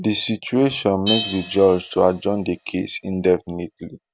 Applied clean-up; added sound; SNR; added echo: none; Crash cymbal; 13 dB; none.